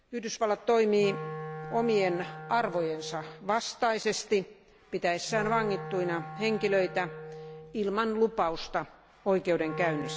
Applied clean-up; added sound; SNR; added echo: none; Wind instrument, woodwind instrument; 12 dB; none.